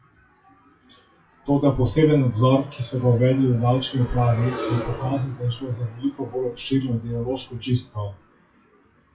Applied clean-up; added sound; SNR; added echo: classical method WPE with log-MMSE.